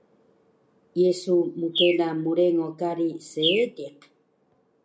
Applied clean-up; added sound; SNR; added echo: none; Bird; 8 dB; none.